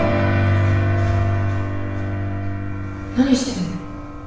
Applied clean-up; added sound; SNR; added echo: none; none; none; reverberation time 0.6 s.